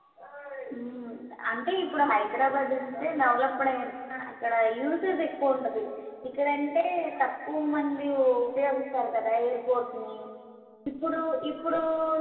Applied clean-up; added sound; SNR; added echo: none; none; none; reverberation time 2.4 s.